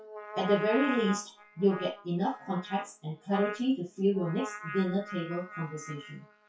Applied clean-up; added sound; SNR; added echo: classical method WPE with log-MMSE.